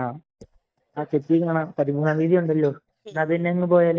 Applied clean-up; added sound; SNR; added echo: neural mask model DeepFilterNet 3.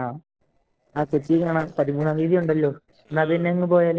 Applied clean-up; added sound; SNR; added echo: neural separator model SepFormer DNS4.